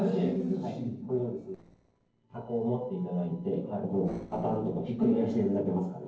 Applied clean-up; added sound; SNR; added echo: neural separator model SepFormer DNS4.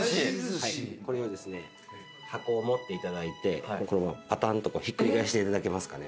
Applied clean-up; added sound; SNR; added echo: none; none; none; none.